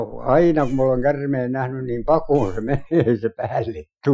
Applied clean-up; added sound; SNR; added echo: classical method Wiener filter.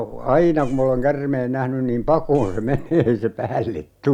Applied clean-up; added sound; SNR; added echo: none; Meow; 12 dB; none.